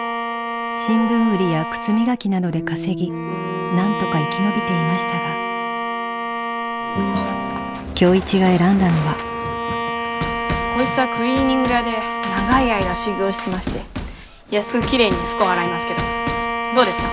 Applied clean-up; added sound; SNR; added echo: none; Bowed string instrument; 5 dB; none.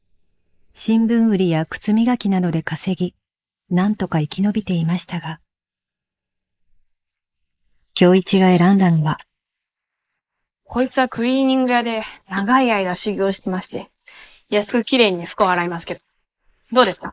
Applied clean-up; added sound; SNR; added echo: neural mask model Resemble Enhance denoiser.